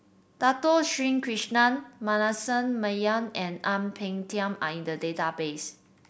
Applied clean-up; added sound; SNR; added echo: none; none; none; none.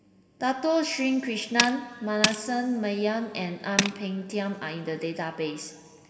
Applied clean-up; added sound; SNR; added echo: none; Tools; 4 dB; reverberation time 2.1 s.